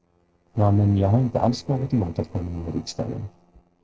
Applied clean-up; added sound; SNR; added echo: neural separator model SepFormer DNS4.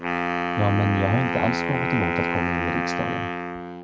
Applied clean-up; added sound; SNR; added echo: none; Wind instrument, woodwind instrument; -1 dB; none.